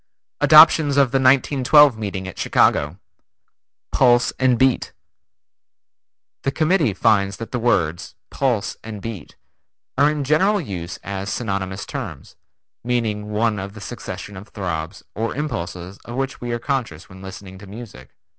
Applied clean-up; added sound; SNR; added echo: none; none; none; none.